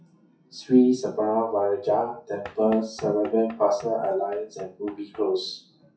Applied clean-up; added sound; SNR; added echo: classical method WPE with log-MMSE.